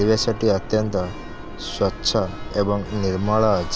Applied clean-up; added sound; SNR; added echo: none; Church bell; 11 dB; none.